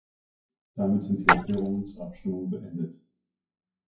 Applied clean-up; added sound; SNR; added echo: classical method WPE with log-MMSE.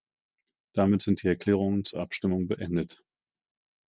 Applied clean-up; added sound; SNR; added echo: none; none; none; none.